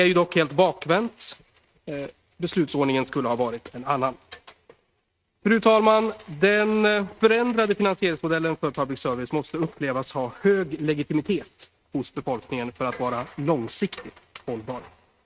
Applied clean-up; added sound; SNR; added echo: neural mask model RNNoise.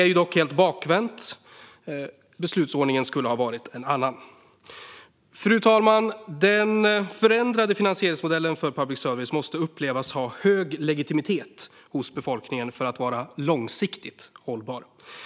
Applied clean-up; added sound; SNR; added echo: none; none; none; none.